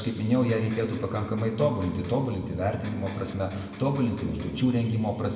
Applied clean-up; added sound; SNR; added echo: none; Electric guitar; 13 dB; reverberation time 2.2 s.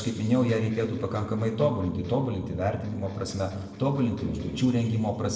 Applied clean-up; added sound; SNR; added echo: neural separator model SepFormer DNS4.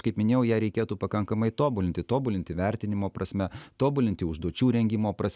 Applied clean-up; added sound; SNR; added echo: none; none; none; none.